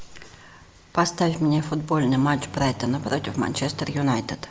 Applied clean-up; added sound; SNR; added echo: none; Engine starting; 17 dB; none.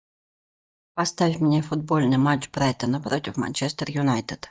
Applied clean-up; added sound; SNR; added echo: neural mask model DeepFilterNet 3.